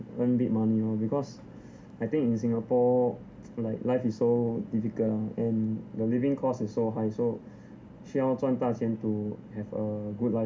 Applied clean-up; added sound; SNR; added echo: none; none; none; none.